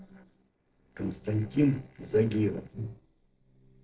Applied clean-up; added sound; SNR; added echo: neural separator model SepFormer DNS4.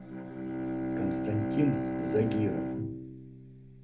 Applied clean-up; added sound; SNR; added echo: none; Bowed string instrument; 0 dB; reverberation time 0.3 s.